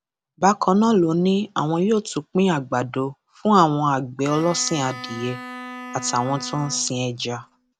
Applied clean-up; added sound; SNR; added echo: none; Bowed string instrument; 15 dB; none.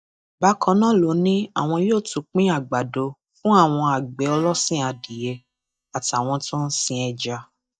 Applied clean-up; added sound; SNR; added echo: neural mask model DeepFilterNet 3.